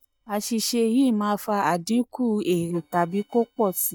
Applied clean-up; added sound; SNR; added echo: neural mask model DeepFilterNet 3.